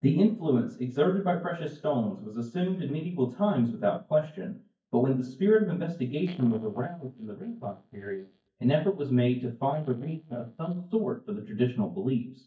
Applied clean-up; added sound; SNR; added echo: neural mask model DeepFilterNet 3.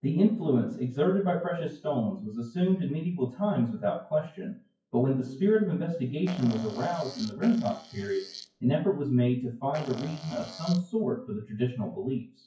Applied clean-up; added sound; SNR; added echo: classical method WPE with log-MMSE.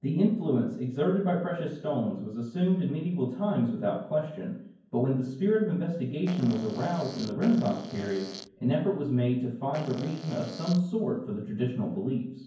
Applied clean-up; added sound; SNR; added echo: none; Fart; 14 dB; reverberation time 0.9 s.